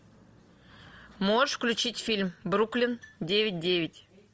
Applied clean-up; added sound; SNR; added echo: none; none; none; none.